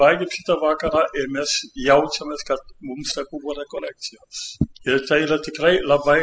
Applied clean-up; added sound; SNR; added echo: classical method spectral subtraction.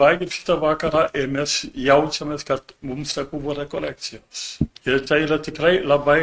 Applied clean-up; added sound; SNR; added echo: neural mask model RNNoise.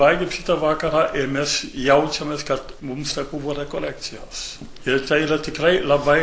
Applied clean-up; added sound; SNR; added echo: neural separator model SepFormer DNS4.